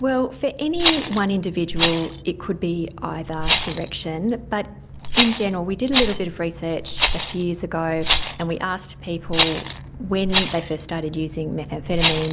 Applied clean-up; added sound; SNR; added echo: none; Rattle; 2 dB; none.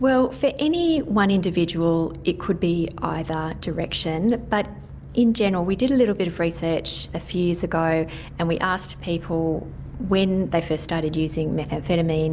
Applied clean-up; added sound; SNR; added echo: none; none; none; none.